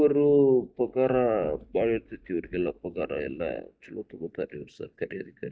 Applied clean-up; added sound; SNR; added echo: neural mask model DeepFilterNet 3.